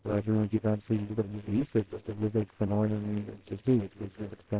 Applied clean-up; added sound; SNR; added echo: neural separator model SepFormer WHAMR!.